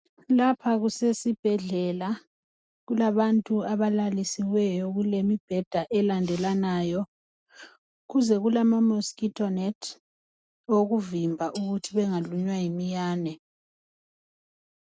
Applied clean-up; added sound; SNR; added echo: neural mask model RNNoise.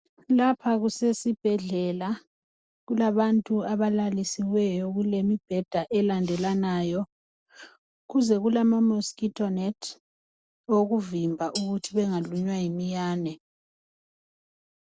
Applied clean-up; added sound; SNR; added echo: neural separator model SepFormer DNS4.